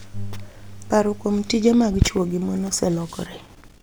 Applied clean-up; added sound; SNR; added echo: none; none; none; none.